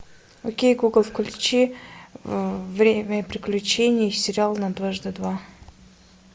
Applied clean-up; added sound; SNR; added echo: none; none; none; none.